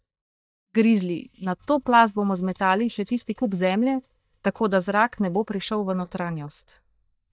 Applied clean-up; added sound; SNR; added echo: neural mask model DeepFilterNet 3.